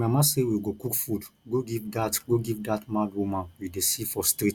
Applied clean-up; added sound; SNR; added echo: none; none; none; none.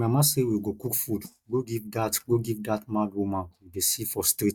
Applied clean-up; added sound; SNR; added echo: neural mask model DeepFilterNet 3.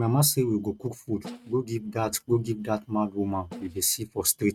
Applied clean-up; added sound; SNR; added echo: neural mask model RNNoise.